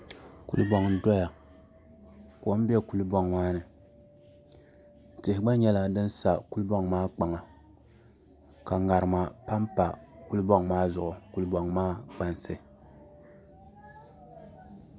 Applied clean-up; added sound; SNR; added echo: none; none; none; none.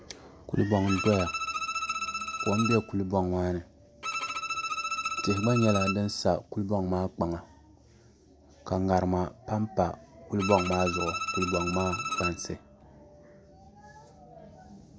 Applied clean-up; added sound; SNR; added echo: none; Bowed string instrument; 4 dB; none.